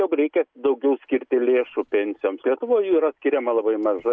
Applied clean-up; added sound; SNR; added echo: none; none; none; none.